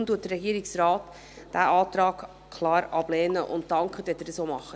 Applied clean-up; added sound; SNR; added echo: none; none; none; none.